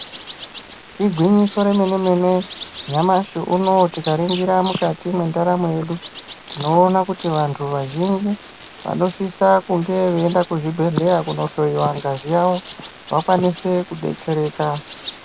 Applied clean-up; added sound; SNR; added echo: none; Bird vocalization, bird call, bird song; 11 dB; none.